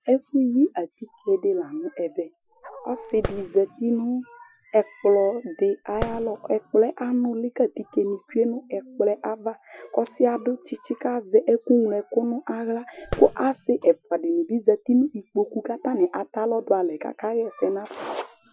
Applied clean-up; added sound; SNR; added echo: classical method Wiener filter.